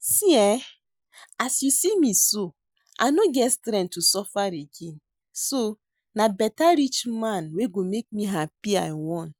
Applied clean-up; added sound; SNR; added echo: none; none; none; none.